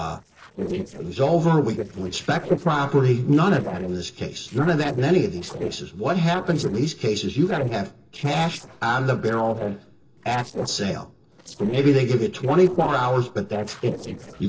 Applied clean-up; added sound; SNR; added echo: neural separator model SepFormer DNS4.